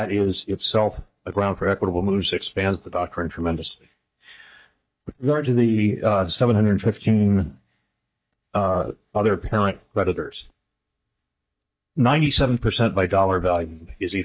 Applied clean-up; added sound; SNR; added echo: neural mask model DeepFilterNet 3.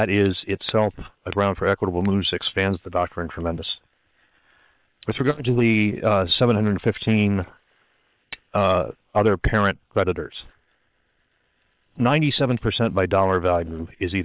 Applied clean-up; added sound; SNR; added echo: neural separator model SepFormer WHAM!.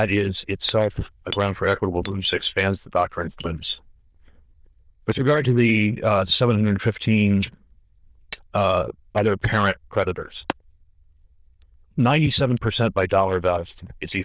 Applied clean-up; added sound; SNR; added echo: neural diffusion model UNIVERSE++.